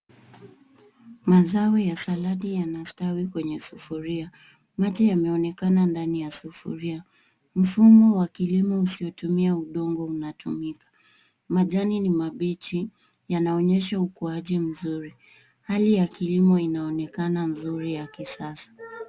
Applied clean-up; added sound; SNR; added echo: none; none; none; none.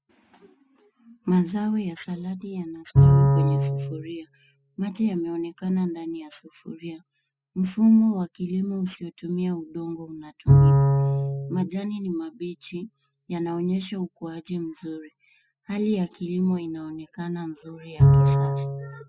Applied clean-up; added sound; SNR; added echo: classical method spectral subtraction.